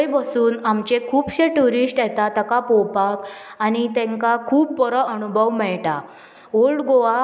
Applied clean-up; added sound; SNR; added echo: none; none; none; none.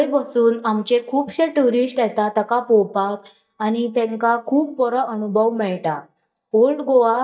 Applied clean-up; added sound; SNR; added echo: neural mask model DeepFilterNet 3.